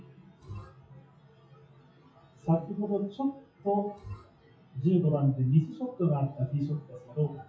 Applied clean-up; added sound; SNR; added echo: classical method WPE with log-MMSE.